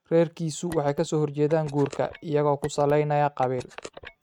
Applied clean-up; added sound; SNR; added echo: neural mask model RNNoise.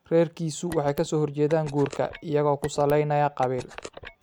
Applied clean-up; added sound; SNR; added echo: none; Telephone; 17 dB; none.